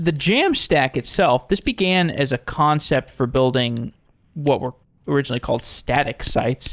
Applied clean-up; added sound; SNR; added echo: neural mask model Resemble Enhance denoiser.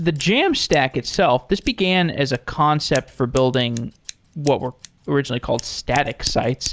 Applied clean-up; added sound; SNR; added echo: none; Scissors; 18 dB; none.